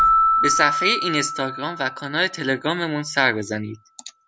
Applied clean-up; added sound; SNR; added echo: none; Keyboard (musical); 0 dB; none.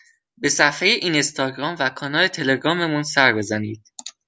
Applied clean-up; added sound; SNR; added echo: none; none; none; none.